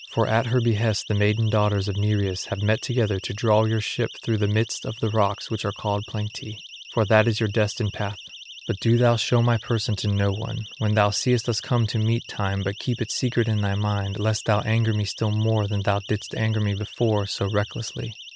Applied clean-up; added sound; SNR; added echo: none; Siren; 18 dB; none.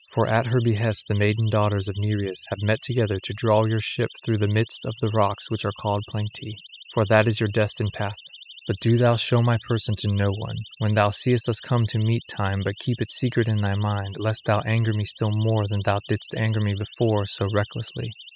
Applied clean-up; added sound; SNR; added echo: classical method spectral subtraction.